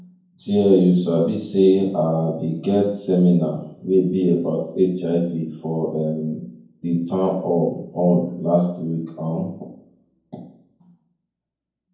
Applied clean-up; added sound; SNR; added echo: none; none; none; reverberation time 0.9 s.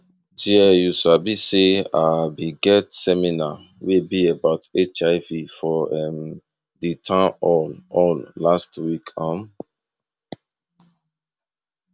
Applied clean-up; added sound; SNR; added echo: none; none; none; none.